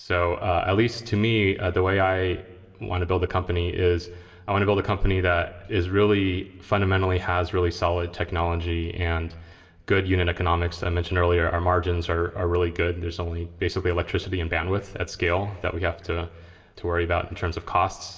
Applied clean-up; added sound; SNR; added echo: none; none; none; reverberation time 1.4 s.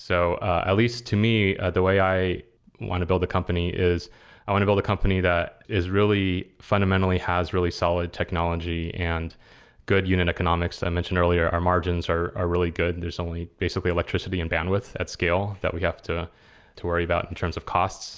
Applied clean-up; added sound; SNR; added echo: none; none; none; none.